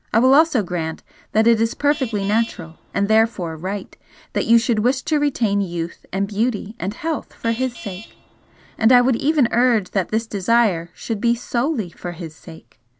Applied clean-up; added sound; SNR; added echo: none; Traffic noise, roadway noise / Vehicle horn, car horn, honking; 20 dB; none.